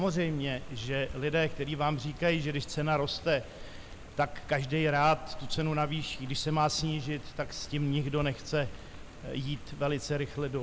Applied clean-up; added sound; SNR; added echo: none; Rain; 11 dB; none.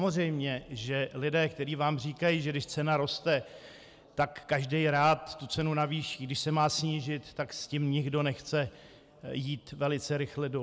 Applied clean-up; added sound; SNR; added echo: none; none; none; none.